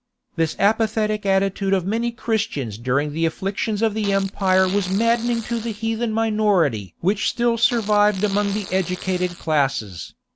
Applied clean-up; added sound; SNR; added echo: none; Fart; 15 dB; none.